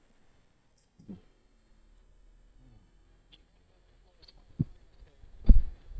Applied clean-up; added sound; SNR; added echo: neural mask model DeepFilterNet 3.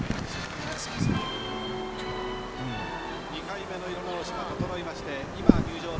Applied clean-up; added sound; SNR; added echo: none; Wind; -3 dB; none.